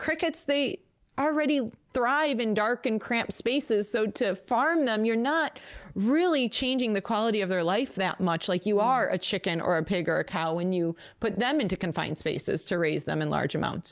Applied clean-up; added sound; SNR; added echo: none; none; none; none.